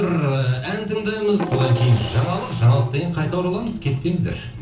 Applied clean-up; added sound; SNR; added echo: none; Percussion; 7 dB; reverberation time 0.8 s.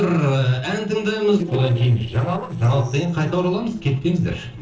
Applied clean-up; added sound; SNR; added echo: neural separator model SepFormer DNS4.